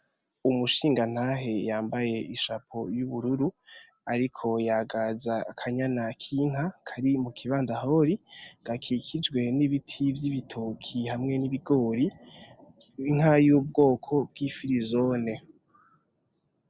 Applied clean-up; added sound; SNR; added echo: none; none; none; none.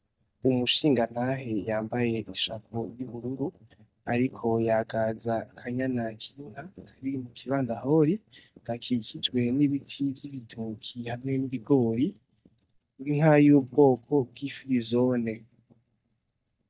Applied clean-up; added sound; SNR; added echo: neural mask model DeepFilterNet 3.